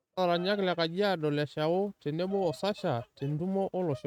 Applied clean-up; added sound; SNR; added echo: neural mask model RNNoise.